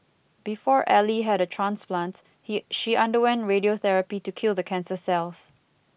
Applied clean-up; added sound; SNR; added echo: none; none; none; none.